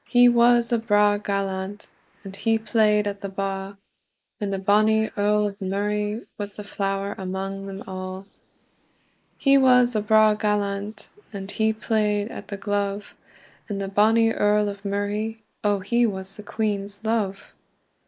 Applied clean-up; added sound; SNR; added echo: neural mask model Resemble Enhance denoiser.